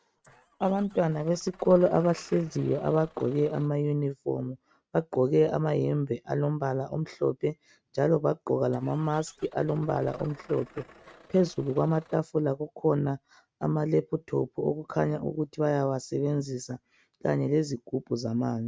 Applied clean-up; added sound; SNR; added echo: neural mask model RNNoise.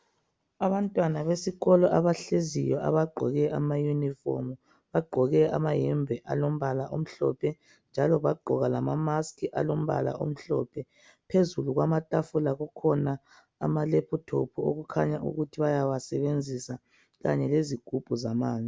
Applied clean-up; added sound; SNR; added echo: none; none; none; none.